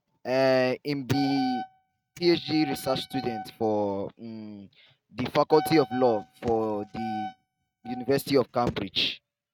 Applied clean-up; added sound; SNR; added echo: neural mask model RNNoise.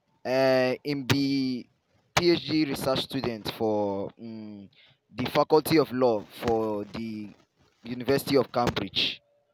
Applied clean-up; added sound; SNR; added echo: none; none; none; none.